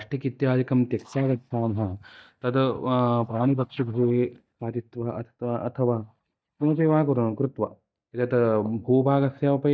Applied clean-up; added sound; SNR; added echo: neural mask model DeepFilterNet 3.